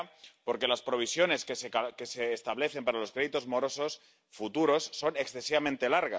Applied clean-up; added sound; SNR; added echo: none; none; none; none.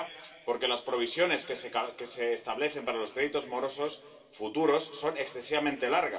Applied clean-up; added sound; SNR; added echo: none; none; none; reverberation time 2.7 s.